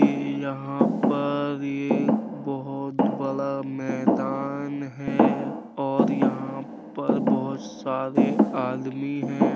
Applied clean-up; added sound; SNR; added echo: none; Thump, thud; -4 dB; none.